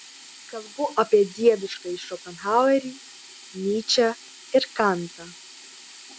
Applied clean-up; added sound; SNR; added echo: none; Sink (filling or washing); 20 dB; none.